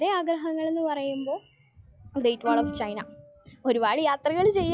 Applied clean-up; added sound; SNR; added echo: classical method log-MMSE.